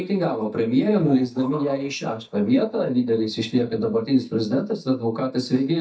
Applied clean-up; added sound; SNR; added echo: neural mask model DeepFilterNet 3.